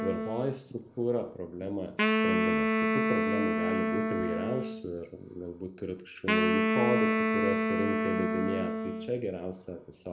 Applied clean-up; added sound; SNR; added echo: none; Wind instrument, woodwind instrument; -4 dB; reverberation time 1.5 s.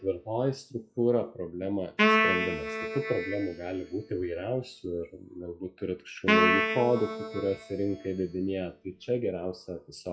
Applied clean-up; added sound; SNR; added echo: classical method WPE with log-MMSE.